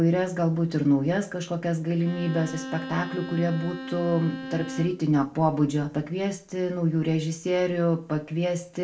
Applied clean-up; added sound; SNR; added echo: none; Bowed string instrument; 11 dB; reverberation time 0.3 s.